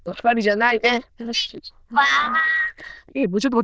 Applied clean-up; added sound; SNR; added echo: neural diffusion model UNIVERSE++.